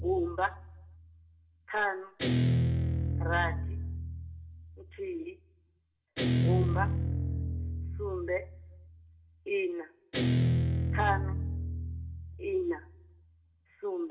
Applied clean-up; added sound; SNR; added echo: none; Guitar; -4 dB; reverberation time 0.4 s.